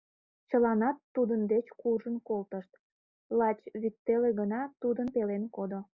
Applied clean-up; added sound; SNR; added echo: none; none; none; none.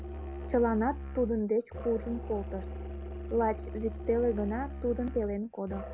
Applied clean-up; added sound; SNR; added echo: none; Musical instrument; 8 dB; none.